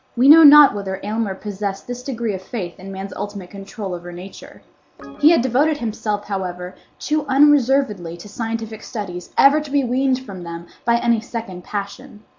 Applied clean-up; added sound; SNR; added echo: none; Organ; 18 dB; none.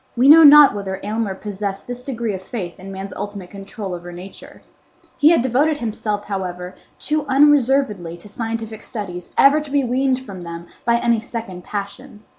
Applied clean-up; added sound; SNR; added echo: none; none; none; none.